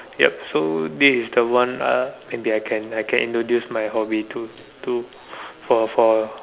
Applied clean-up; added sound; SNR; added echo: none; none; none; none.